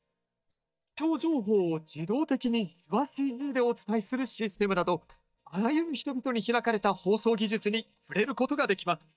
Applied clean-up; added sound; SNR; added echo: neural mask model DeepFilterNet 3.